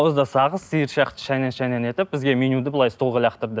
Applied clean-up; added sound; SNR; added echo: none; none; none; none.